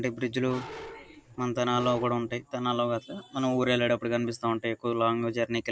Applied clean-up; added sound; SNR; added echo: none; Bark; 16 dB; none.